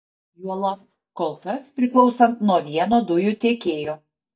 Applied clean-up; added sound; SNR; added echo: neural mask model DeepFilterNet 3.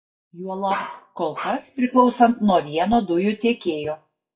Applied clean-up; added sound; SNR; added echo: classical method WPE with log-MMSE.